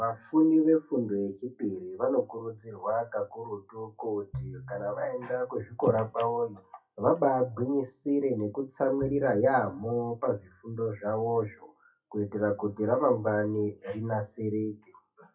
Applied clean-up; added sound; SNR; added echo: classical method WPE with log-MMSE.